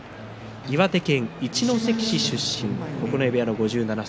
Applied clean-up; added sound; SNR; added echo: none; Electric guitar; 17 dB; none.